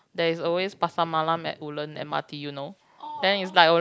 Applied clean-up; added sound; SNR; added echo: none; none; none; none.